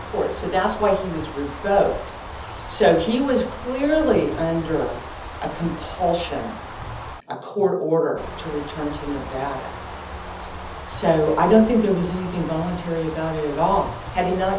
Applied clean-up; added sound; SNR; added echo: none; Bird; 11 dB; reverberation time 0.7 s.